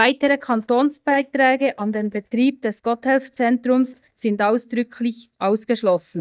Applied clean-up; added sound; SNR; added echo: neural mask model DeepFilterNet 3.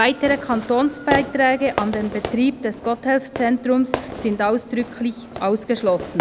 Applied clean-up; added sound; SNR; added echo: none; Fireworks; 10 dB; none.